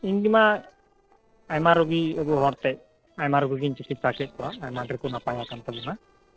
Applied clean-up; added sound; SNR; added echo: neural separator model SepFormer DNS4.